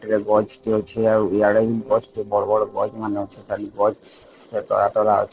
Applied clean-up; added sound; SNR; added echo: neural separator model SepFormer DNS4.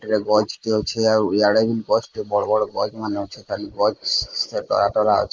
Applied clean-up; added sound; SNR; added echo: neural mask model Resemble Enhance denoiser.